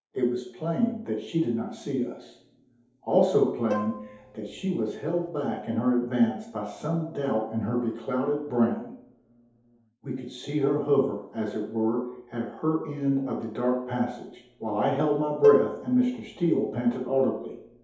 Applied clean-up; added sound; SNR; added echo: none; Plucked string instrument; 11 dB; reverberation time 0.8 s.